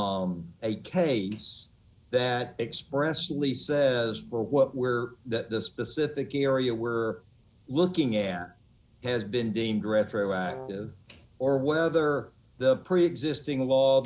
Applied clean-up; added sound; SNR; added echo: none; Brass instrument; 15 dB; none.